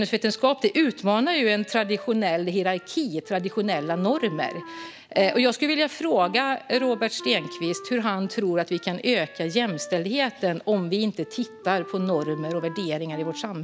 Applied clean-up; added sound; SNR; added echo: none; Wind instrument, woodwind instrument; 18 dB; none.